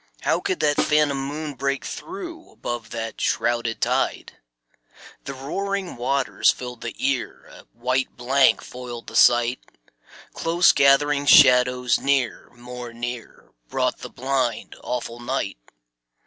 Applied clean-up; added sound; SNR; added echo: none; Snare drum; 5 dB; none.